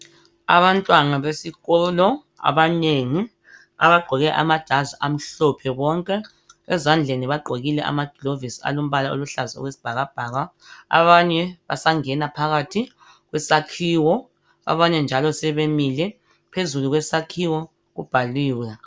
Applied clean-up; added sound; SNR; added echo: none; none; none; none.